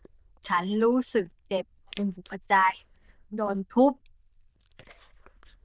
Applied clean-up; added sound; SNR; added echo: neural diffusion model UNIVERSE++.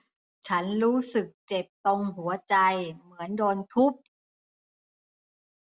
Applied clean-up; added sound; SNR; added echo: none; none; none; none.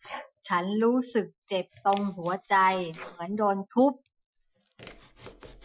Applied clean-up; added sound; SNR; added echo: classical method Wiener filter.